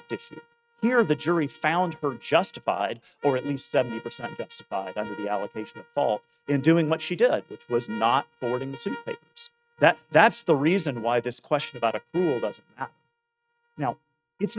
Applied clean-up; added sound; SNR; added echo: neural mask model RNNoise.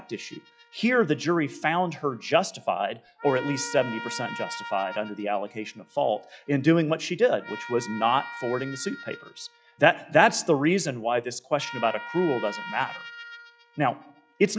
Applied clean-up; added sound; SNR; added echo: classical method log-MMSE.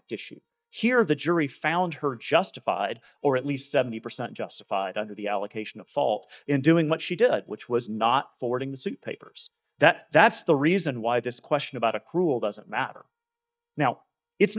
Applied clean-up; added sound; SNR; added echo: neural mask model DeepFilterNet 3.